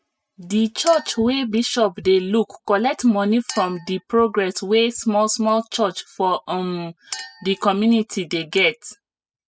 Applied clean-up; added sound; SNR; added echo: classical method spectral subtraction.